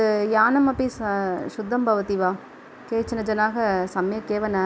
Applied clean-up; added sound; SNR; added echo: none; none; none; none.